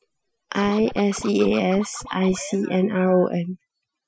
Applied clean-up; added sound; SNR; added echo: classical method Wiener filter.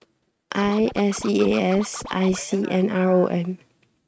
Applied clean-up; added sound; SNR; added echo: neural mask model RNNoise.